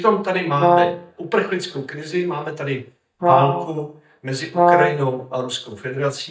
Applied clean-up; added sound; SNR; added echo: neural mask model DeepFilterNet 3.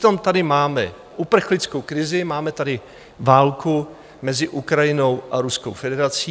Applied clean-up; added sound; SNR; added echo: none; none; none; none.